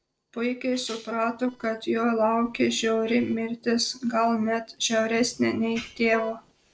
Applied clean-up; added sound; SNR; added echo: neural separator model SepFormer DNS4.